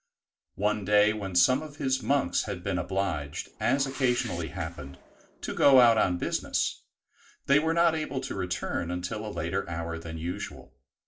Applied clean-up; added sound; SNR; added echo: neural separator model SepFormer DNS4.